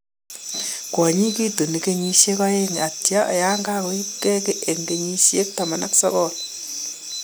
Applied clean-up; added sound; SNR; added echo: none; none; none; none.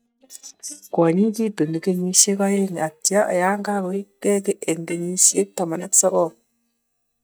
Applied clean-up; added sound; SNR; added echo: neural mask model DeepFilterNet 3.